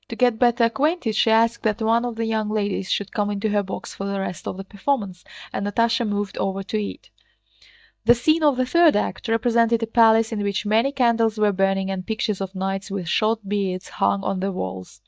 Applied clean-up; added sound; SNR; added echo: neural mask model DeepFilterNet 3.